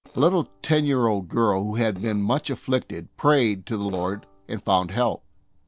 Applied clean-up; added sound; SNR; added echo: neural separator model SepFormer DNS4.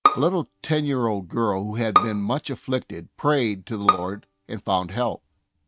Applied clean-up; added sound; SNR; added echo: neural mask model RNNoise.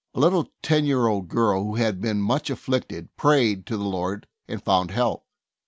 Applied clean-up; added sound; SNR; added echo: none; none; none; none.